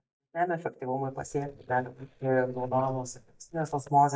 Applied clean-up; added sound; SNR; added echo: neural mask model DeepFilterNet 3.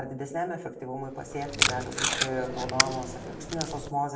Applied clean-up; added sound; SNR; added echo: none; Packing tape, duct tape; -3 dB; reverberation time 0.5 s.